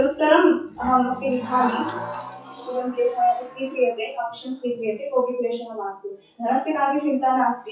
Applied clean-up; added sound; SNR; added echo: classical method WPE with log-MMSE.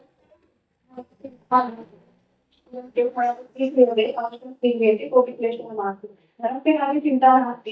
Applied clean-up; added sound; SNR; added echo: neural mask model DeepFilterNet 3.